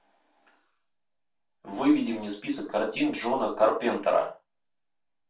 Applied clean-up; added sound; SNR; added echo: none; none; none; reverberation time 0.3 s.